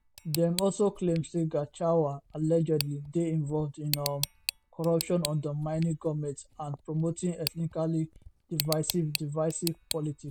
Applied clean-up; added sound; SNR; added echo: none; Tick; 11 dB; none.